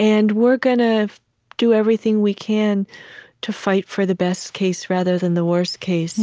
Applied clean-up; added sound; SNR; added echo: none; none; none; none.